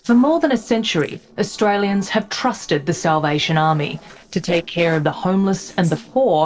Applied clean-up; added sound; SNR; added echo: neural separator model SepFormer DNS4.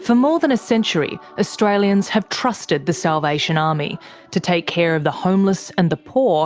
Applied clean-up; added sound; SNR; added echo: none; none; none; none.